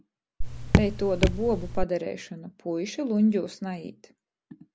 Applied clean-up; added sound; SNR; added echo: none; Raindrop / Drip; -4 dB; none.